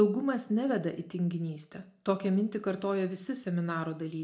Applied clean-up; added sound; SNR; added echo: none; none; none; reverberation time 0.3 s.